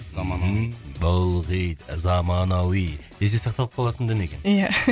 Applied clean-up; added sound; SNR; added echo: none; none; none; none.